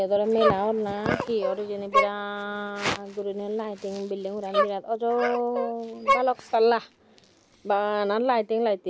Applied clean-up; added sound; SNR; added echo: none; Dog; 5 dB; none.